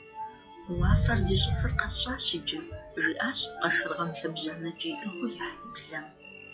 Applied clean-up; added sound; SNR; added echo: classical method log-MMSE.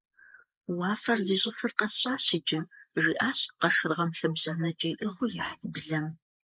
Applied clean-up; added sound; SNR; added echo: neural mask model Resemble Enhance denoiser.